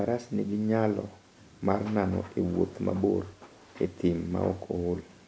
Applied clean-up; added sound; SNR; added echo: none; none; none; none.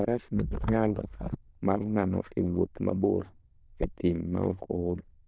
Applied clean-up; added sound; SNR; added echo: neural diffusion model UNIVERSE++.